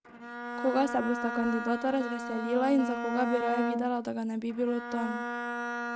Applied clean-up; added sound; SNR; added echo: neural mask model RNNoise.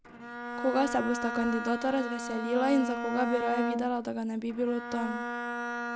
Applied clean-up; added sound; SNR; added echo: none; Bowed string instrument; 4 dB; none.